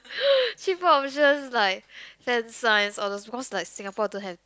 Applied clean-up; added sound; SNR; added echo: none; none; none; none.